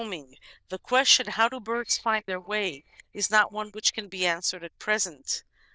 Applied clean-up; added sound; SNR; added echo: neural diffusion model UNIVERSE++.